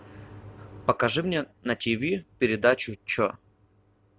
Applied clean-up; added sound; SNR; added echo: none; none; none; none.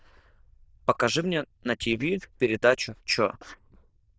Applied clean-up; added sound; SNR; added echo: neural diffusion model UNIVERSE++.